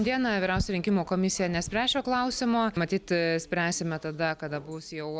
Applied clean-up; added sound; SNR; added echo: none; none; none; none.